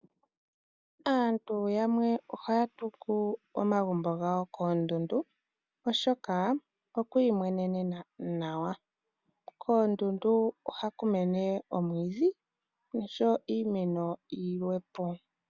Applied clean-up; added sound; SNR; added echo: none; none; none; none.